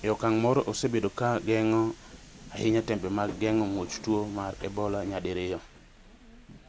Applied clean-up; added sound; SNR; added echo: none; Subway, metro, underground; 18 dB; none.